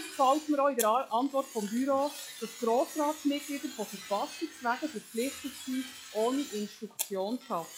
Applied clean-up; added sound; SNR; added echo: classical method log-MMSE.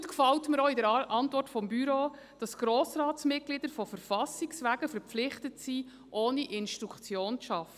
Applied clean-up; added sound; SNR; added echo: none; none; none; none.